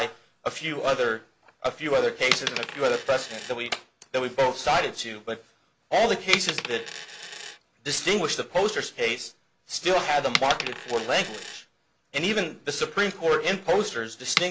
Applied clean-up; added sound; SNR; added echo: none; Coin (dropping); 10 dB; none.